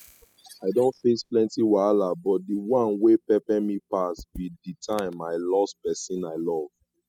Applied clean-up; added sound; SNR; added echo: classical method spectral subtraction.